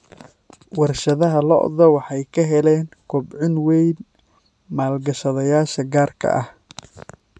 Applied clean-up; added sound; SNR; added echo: none; none; none; none.